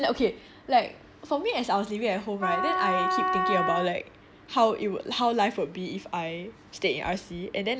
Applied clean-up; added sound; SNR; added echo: none; Wind instrument, woodwind instrument; 0 dB; none.